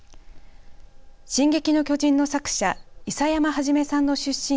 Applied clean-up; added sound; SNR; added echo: none; none; none; none.